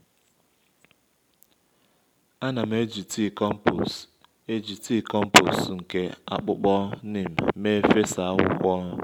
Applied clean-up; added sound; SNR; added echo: none; none; none; none.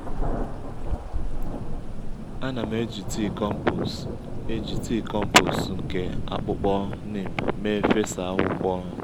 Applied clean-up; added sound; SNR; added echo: none; Thunder; 2 dB; none.